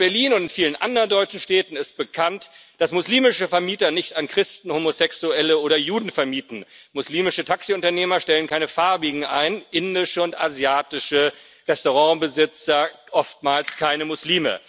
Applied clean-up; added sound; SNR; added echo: none; none; none; none.